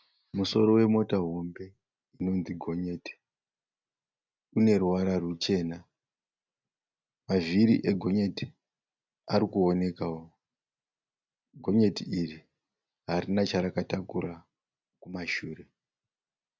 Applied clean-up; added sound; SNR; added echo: none; none; none; none.